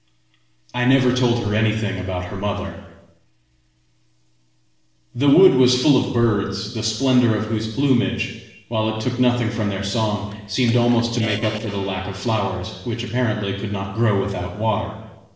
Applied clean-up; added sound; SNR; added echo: neural separator model SepFormer DNS4.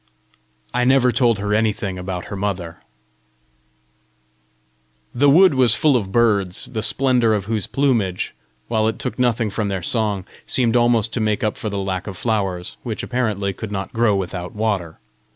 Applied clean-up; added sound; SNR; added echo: none; none; none; none.